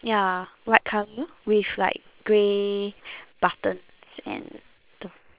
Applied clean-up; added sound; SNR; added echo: neural separator model SepFormer WHAM!.